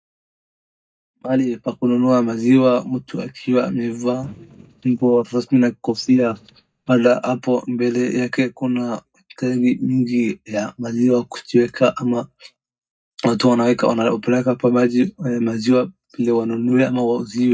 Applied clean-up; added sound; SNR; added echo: neural mask model DeepFilterNet 3.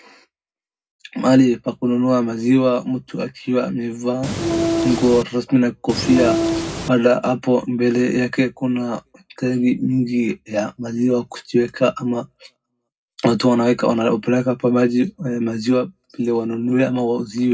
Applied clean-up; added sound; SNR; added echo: none; Train; 2 dB; reverberation time 0.3 s.